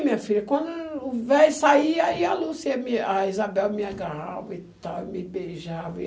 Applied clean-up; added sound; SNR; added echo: none; none; none; none.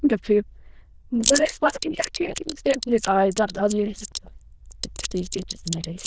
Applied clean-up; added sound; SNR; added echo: neural diffusion model UNIVERSE++.